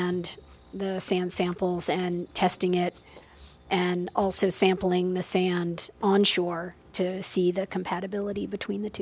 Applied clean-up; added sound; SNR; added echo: none; none; none; none.